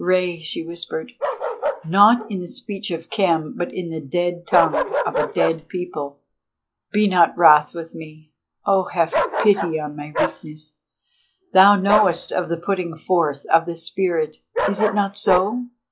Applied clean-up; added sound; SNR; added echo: classical method log-MMSE.